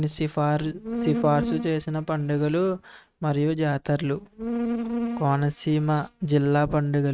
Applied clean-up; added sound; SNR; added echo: neural mask model RNNoise.